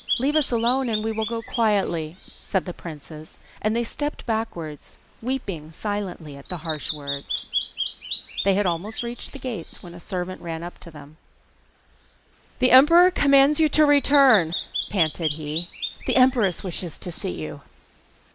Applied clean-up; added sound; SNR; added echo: none; Bird vocalization, bird call, bird song; 9 dB; none.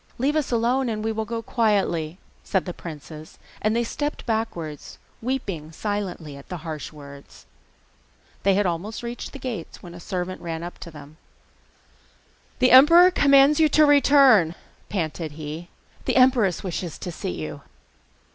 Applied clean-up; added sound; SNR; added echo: none; none; none; none.